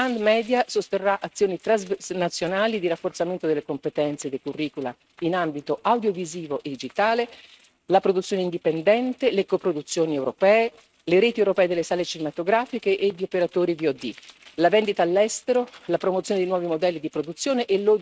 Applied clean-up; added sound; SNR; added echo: neural mask model RNNoise.